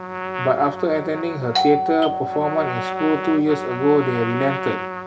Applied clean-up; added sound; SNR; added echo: none; Doorbell + Trumpet; 5 dB; none.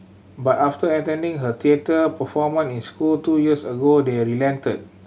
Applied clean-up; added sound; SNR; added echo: none; none; none; none.